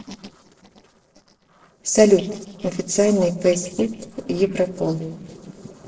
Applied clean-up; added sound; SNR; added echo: neural separator model SepFormer DNS4.